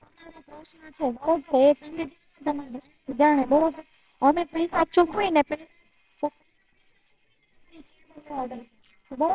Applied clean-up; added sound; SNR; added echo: neural separator model SepFormer WHAMR!.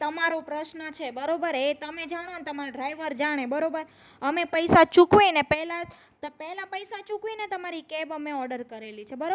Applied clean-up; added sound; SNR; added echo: none; none; none; none.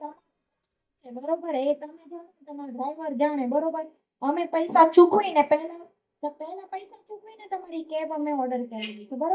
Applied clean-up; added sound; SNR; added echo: neural mask model DeepFilterNet 3.